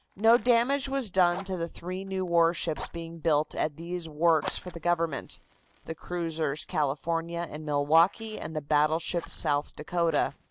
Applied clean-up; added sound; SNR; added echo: none; Fire; 20 dB; none.